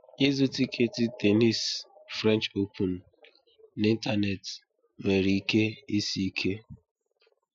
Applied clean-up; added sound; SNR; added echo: classical method Wiener filter.